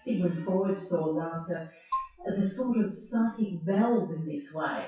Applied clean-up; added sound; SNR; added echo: classical method WPE with log-MMSE.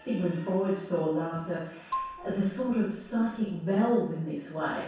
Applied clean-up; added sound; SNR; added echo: none; Marimba, xylophone; 11 dB; reverberation time 0.7 s.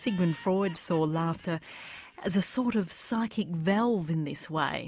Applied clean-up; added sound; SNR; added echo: none; none; none; none.